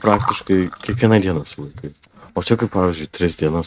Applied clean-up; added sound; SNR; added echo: neural mask model RNNoise.